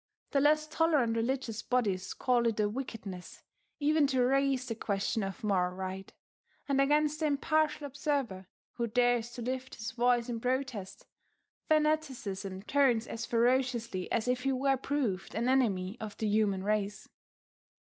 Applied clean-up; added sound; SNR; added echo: none; none; none; none.